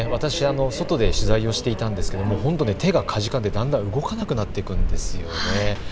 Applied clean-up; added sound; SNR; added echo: none; Subway, metro, underground; 2 dB; none.